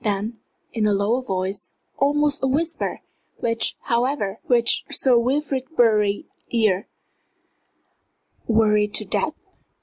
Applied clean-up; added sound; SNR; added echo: none; none; none; none.